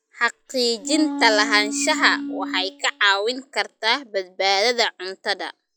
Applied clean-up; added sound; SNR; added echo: classical method log-MMSE.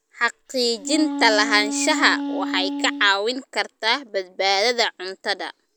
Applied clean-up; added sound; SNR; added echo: none; Wind instrument, woodwind instrument; 6 dB; none.